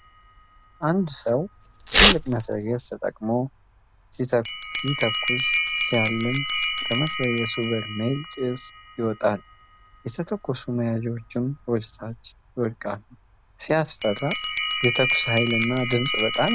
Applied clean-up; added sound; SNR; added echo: none; Bell + Tearing; 2 dB; none.